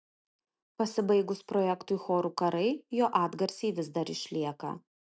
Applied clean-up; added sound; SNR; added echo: none; none; none; none.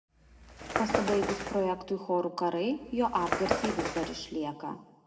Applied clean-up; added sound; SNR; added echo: none; Bird; 4 dB; reverberation time 1.0 s.